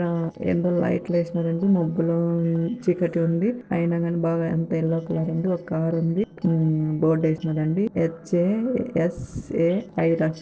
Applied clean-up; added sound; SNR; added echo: neural separator model SepFormer DNS4.